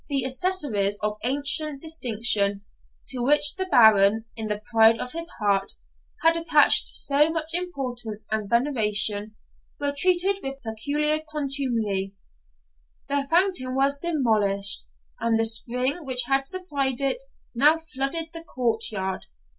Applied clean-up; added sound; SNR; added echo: none; none; none; none.